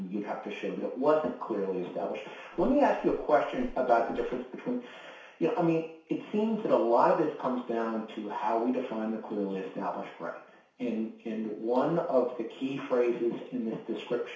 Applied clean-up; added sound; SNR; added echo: none; Walk, footsteps; 16 dB; reverberation time 0.6 s.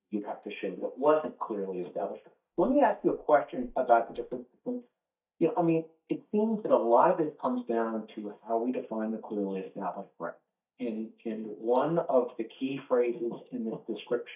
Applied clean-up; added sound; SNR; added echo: neural mask model DeepFilterNet 3.